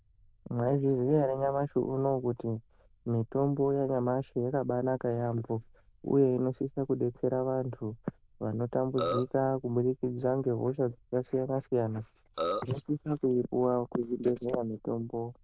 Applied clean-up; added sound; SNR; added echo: neural diffusion model UNIVERSE++.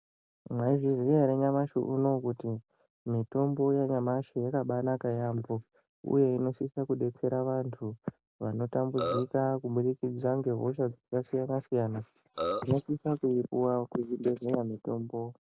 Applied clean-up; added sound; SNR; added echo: none; Burping, eructation; 3 dB; none.